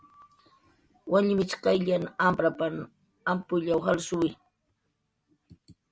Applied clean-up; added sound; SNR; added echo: none; none; none; none.